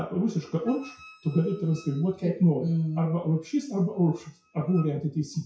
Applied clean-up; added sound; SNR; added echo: classical method WPE with log-MMSE.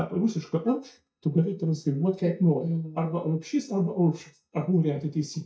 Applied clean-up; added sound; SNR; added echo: neural mask model DeepFilterNet 3.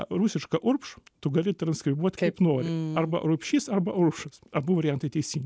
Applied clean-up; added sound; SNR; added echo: none; none; none; none.